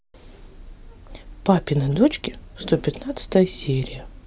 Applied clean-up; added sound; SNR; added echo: none; none; none; none.